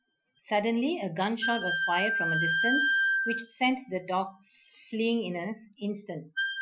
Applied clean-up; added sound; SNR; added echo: classical method Wiener filter.